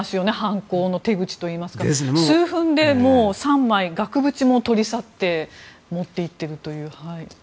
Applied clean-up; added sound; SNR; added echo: none; none; none; none.